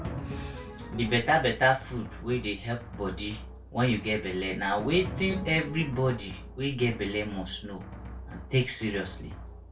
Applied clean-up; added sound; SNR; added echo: none; Drum; 11 dB; reverberation time 0.3 s.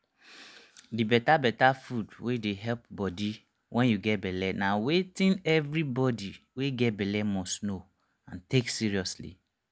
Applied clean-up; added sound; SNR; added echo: none; none; none; none.